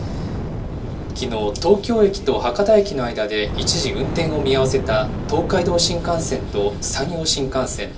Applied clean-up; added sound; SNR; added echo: none; Fire; 6 dB; reverberation time 0.3 s.